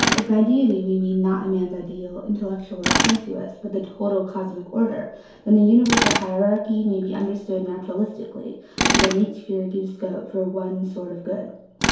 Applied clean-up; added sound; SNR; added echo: none; Tools; 5 dB; reverberation time 2.4 s.